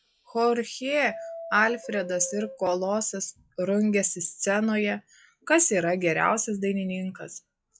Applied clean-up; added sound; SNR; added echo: classical method log-MMSE.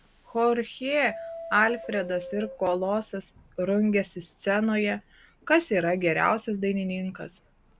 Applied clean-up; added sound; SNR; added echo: none; Subway, metro, underground; 19 dB; none.